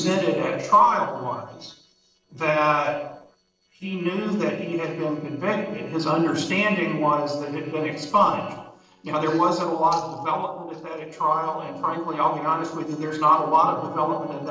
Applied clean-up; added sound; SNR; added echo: neural separator model SepFormer DNS4.